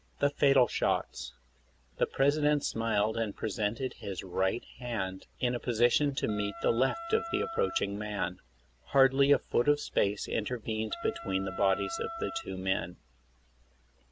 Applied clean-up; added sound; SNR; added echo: none; Wind instrument, woodwind instrument; 11 dB; none.